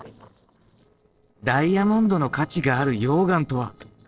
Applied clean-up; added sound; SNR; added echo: neural separator model SepFormer DNS4.